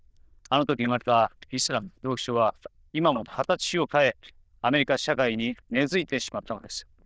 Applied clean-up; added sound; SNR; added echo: neural diffusion model UNIVERSE++.